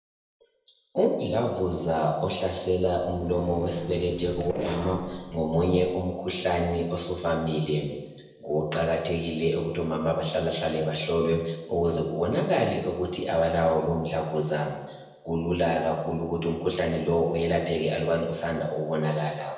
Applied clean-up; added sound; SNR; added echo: neural separator model SepFormer DNS4.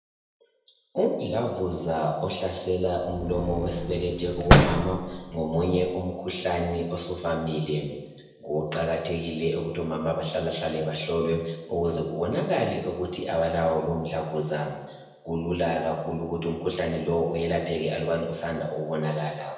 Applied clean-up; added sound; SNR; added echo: none; Slam; -3 dB; reverberation time 0.9 s.